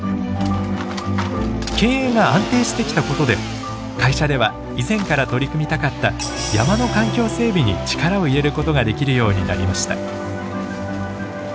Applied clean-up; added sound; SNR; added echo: none; Bowed string instrument; 18 dB; none.